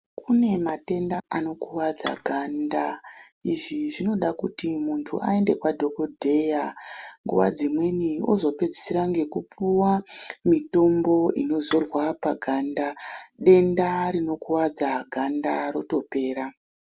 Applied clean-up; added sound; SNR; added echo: none; Dishes, pots, and pans / Chink, clink; 13 dB; none.